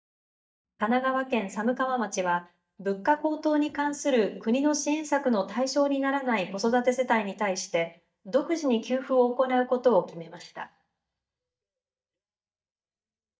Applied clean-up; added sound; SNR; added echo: neural mask model DeepFilterNet 3.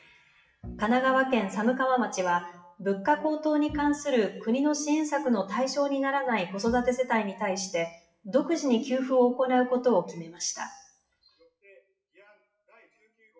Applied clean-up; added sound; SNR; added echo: classical method WPE with log-MMSE.